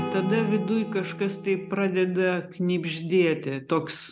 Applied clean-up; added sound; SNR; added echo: none; Acoustic guitar / Strum; 12 dB; none.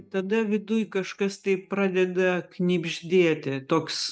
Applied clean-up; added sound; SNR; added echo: neural mask model DeepFilterNet 3.